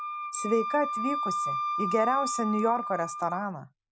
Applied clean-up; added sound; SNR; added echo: none; Wind instrument, woodwind instrument; 2 dB; none.